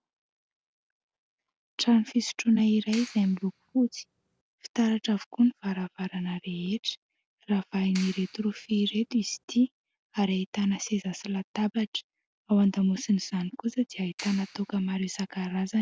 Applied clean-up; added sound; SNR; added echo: none; Clapping; 18 dB; none.